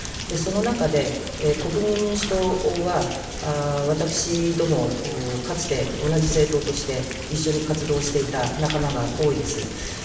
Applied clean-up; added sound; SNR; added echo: none; Rain; 8 dB; reverberation time 1.0 s.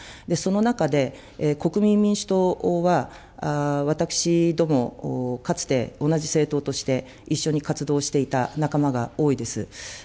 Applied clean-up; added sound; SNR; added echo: none; none; none; none.